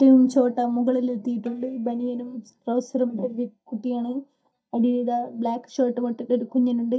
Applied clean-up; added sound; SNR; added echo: neural mask model DeepFilterNet 3.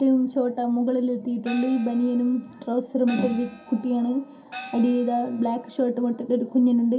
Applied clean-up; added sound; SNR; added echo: none; Gong; 18 dB; reverberation time 0.3 s.